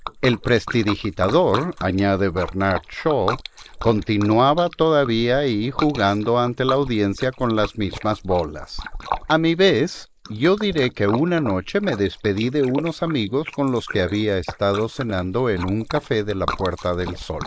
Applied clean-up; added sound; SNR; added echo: neural mask model Resemble Enhance denoiser.